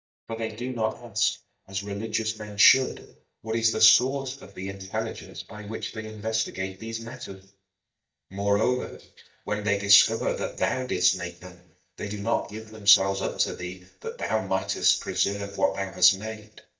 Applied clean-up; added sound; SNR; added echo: neural mask model DeepFilterNet 3.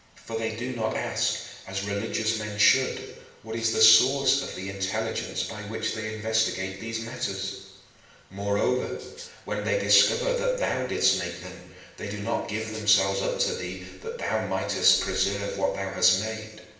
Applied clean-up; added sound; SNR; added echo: none; Rattle (instrument); 18 dB; reverberation time 1.0 s.